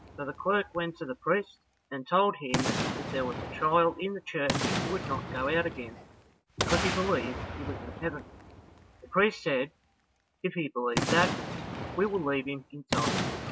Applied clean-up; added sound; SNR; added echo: none; Boom; 4 dB; none.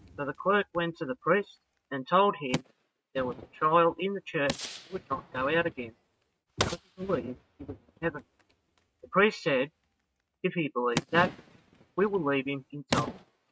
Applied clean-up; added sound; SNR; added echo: neural mask model RNNoise.